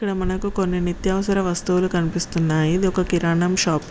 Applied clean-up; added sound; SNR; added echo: none; none; none; none.